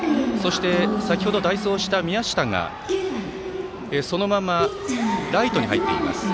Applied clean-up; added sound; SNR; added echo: none; none; none; none.